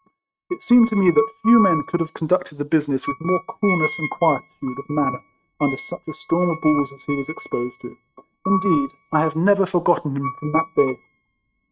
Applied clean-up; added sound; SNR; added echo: neural mask model RNNoise.